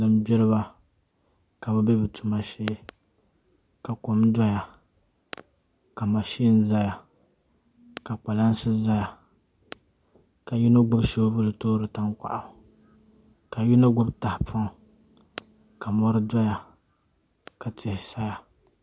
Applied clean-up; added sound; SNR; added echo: none; none; none; none.